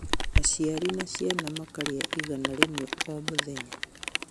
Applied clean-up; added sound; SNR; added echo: none; Rain; -2 dB; none.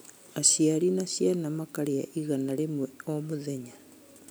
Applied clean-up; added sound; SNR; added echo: none; none; none; none.